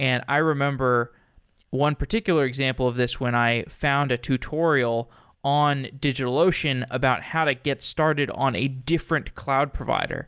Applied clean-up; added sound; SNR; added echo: none; none; none; none.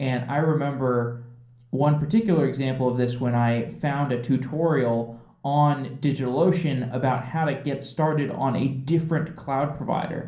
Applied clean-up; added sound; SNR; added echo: none; none; none; reverberation time 0.6 s.